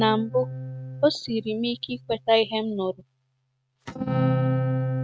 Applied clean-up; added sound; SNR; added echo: neural mask model RNNoise.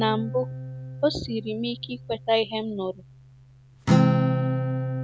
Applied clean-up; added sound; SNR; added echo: none; Acoustic guitar; -2 dB; none.